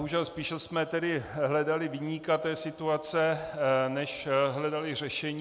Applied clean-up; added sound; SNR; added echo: none; none; none; none.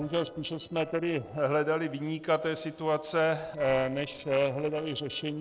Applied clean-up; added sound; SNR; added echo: neural separator model SepFormer DNS4.